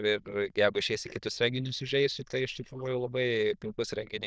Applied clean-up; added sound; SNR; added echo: neural diffusion model UNIVERSE++.